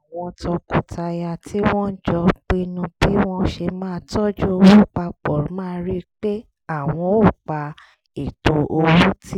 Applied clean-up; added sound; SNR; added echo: none; none; none; none.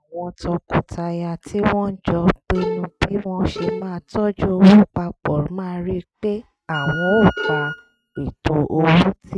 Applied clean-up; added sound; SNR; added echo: neural mask model RNNoise.